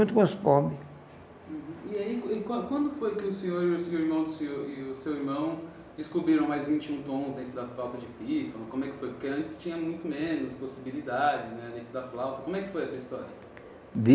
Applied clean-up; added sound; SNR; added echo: none; none; none; none.